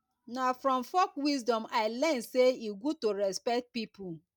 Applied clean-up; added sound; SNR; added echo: none; none; none; none.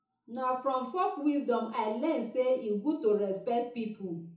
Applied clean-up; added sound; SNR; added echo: none; none; none; reverberation time 0.7 s.